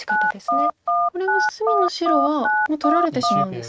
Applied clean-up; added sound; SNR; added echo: neural mask model RNNoise.